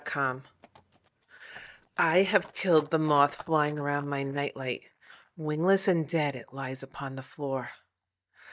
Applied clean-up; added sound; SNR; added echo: neural mask model DeepFilterNet 3.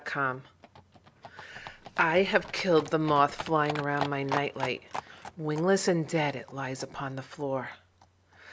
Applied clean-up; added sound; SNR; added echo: none; Livestock, farm animals, working animals; 13 dB; none.